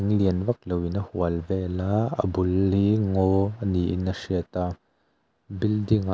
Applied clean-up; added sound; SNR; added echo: none; none; none; none.